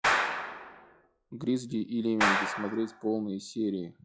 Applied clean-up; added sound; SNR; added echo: classical method log-MMSE.